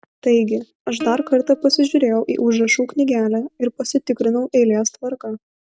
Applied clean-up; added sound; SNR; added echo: none; Plucked string instrument; 19 dB; none.